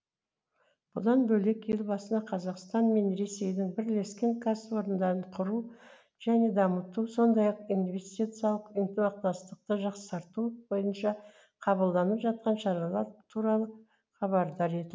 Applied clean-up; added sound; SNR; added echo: none; none; none; none.